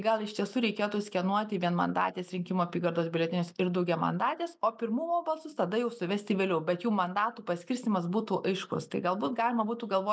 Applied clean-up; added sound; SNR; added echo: none; none; none; none.